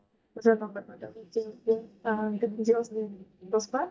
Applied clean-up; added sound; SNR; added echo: neural mask model DeepFilterNet 3.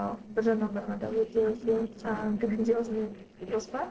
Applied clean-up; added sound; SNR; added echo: neural separator model SepFormer DNS4.